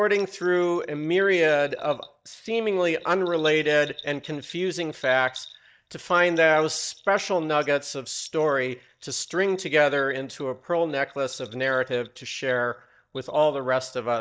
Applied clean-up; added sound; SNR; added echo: neural mask model DeepFilterNet 3.